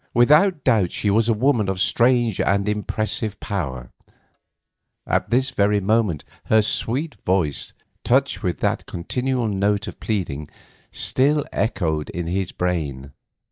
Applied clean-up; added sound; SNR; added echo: neural mask model DeepFilterNet 3.